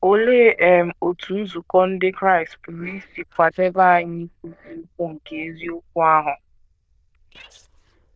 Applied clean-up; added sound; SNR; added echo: neural diffusion model UNIVERSE++.